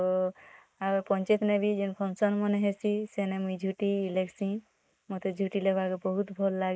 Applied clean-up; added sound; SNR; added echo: neural mask model Resemble Enhance denoiser.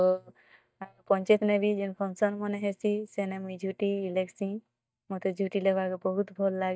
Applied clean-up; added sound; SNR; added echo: neural mask model DeepFilterNet 3.